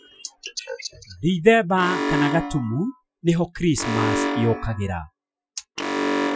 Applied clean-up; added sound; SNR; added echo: classical method Wiener filter.